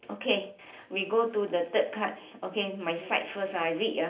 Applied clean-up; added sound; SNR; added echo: none; none; none; reverberation time 0.3 s.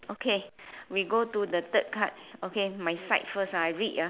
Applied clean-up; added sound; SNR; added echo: none; none; none; none.